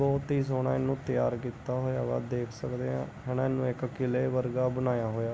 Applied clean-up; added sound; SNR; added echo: none; none; none; none.